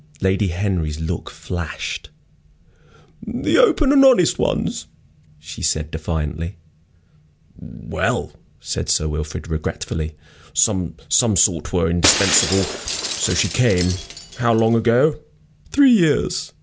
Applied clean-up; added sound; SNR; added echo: none; Shatter; 6 dB; none.